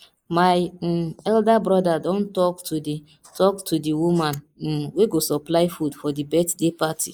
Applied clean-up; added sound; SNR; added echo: neural mask model Resemble Enhance denoiser.